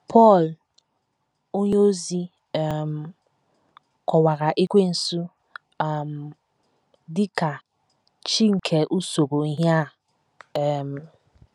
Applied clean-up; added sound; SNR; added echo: none; none; none; none.